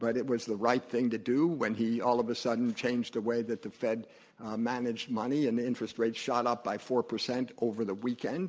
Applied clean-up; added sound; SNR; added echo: none; none; none; none.